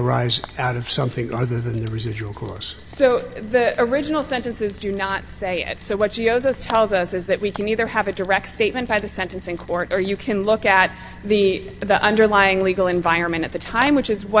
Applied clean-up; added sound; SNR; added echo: none; Rain; 19 dB; none.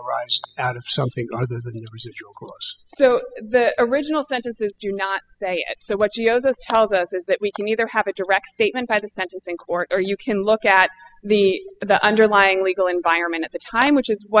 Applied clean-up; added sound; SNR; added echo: classical method spectral subtraction.